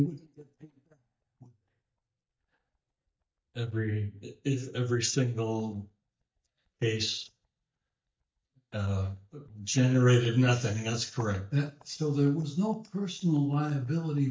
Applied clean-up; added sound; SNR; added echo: neural mask model DeepFilterNet 3.